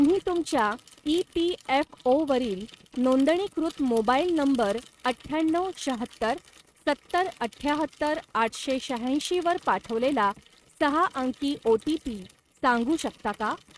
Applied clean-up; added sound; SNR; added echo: neural mask model RNNoise.